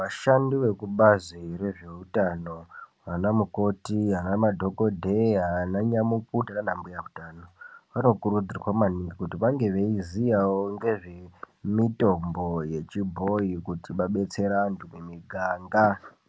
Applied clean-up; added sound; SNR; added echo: none; none; none; none.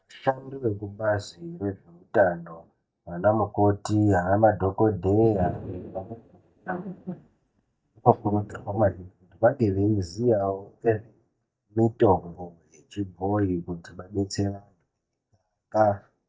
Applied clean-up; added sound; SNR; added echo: neural mask model DeepFilterNet 3.